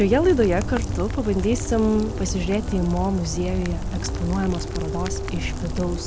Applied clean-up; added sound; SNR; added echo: none; Rain; 4 dB; none.